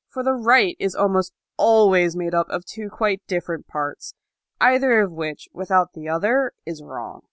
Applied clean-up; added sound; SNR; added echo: none; none; none; none.